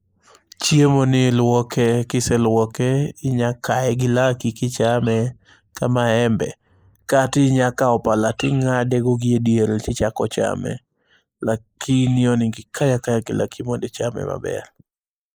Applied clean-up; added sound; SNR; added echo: neural mask model Resemble Enhance denoiser.